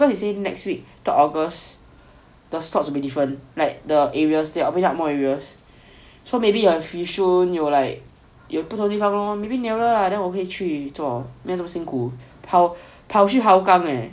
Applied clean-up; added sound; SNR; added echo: none; none; none; none.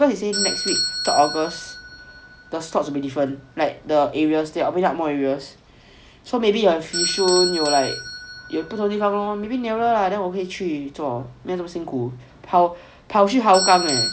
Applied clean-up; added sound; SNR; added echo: none; Bell / Doorbell; 8 dB; none.